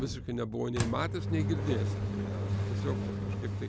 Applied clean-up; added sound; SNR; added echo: none; Engine; -3 dB; none.